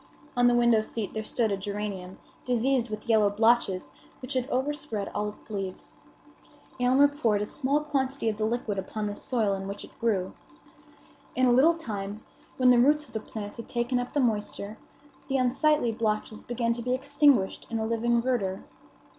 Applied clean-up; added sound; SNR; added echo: none; none; none; none.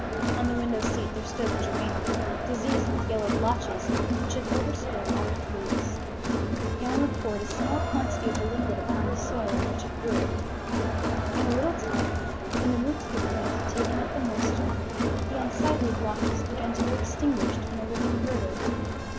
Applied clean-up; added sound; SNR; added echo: none; Crowd; -5 dB; none.